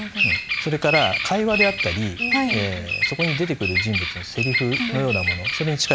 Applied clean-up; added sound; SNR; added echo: none; Bird vocalization, bird call, bird song; 1 dB; none.